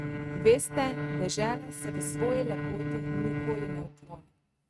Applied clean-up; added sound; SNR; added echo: neural mask model RNNoise.